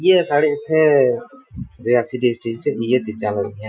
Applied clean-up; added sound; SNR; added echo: classical method Wiener filter.